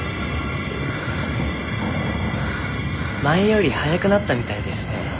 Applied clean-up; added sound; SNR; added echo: none; none; none; none.